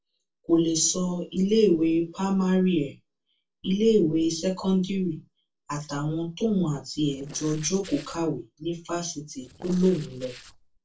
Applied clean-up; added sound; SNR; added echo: neural separator model SepFormer DNS4.